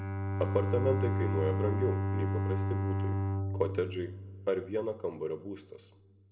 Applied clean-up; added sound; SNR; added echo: none; Bowed string instrument; -2 dB; reverberation time 1.2 s.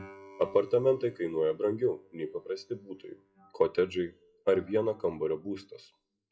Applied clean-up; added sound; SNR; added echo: classical method WPE with log-MMSE.